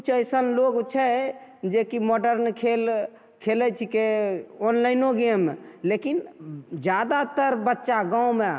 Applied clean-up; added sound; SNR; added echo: none; none; none; none.